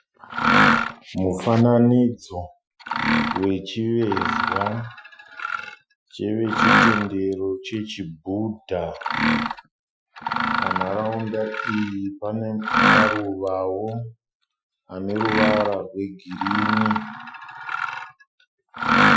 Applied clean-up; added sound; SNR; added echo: classical method Wiener filter.